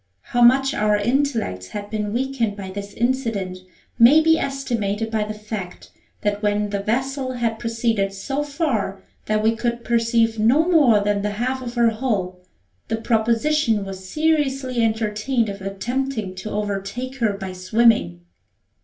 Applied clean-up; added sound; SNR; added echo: none; none; none; reverberation time 0.3 s.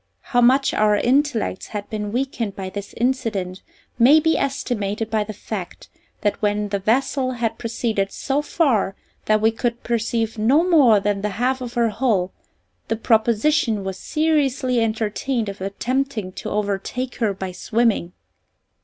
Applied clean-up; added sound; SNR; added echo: none; none; none; none.